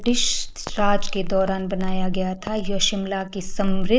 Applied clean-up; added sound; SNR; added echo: neural mask model Resemble Enhance denoiser.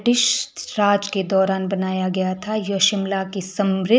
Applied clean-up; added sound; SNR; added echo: none; none; none; none.